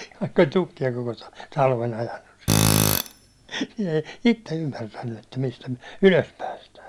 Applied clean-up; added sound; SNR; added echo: none; Tools; -2 dB; none.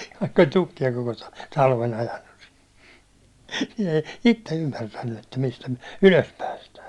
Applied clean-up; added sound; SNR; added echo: none; none; none; none.